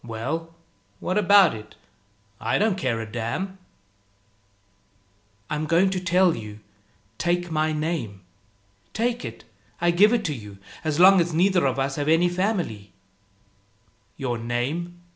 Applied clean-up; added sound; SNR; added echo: none; none; none; none.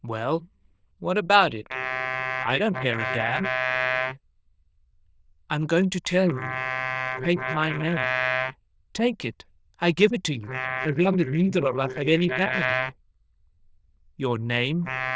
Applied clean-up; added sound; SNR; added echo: neural diffusion model UNIVERSE++.